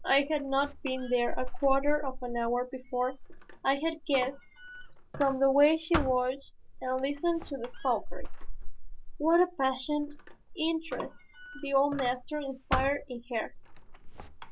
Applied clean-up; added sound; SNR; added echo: none; Squeak; 5 dB; none.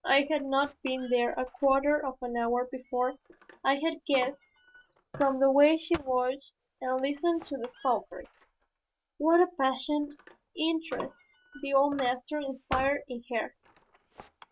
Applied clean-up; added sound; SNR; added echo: neural mask model RNNoise.